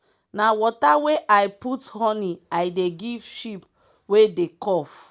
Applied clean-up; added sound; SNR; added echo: none; none; none; none.